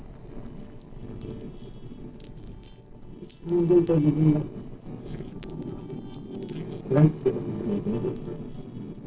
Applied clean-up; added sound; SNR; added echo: neural separator model SepFormer DNS4.